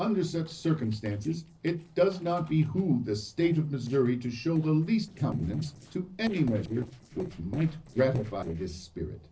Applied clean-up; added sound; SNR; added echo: neural separator model SepFormer DNS4.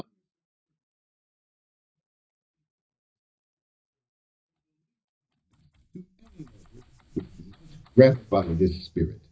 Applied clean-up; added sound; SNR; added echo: neural mask model DeepFilterNet 3.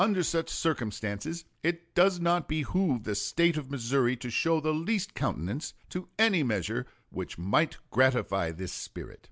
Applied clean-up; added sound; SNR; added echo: none; none; none; none.